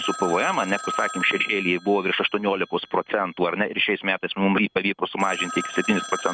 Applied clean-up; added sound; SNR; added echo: none; Telephone; 12 dB; none.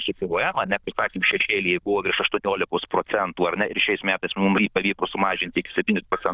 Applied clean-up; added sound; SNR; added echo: neural diffusion model UNIVERSE++.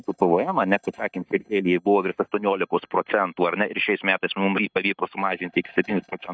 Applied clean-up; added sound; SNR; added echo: neural mask model DeepFilterNet 3.